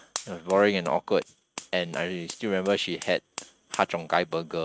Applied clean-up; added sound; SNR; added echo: neural mask model RNNoise.